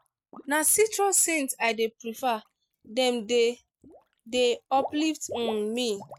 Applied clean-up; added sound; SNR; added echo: neural mask model RNNoise.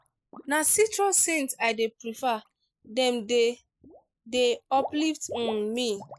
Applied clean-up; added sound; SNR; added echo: neural mask model Resemble Enhance denoiser.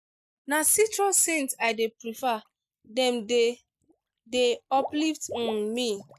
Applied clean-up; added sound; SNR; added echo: neural mask model DeepFilterNet 3.